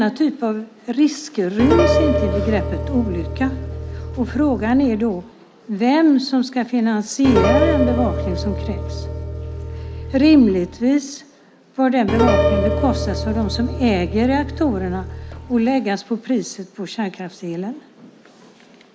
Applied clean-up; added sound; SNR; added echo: none; Piano; 2 dB; none.